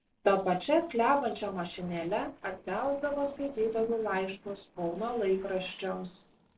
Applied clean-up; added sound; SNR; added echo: neural separator model SepFormer DNS4.